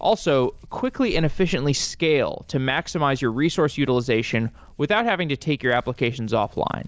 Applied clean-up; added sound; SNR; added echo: none; Hands; 16 dB; none.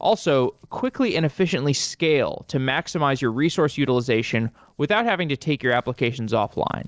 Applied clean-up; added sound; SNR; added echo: neural separator model SepFormer DNS4.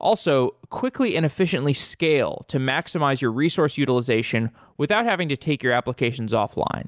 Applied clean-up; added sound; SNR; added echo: none; none; none; none.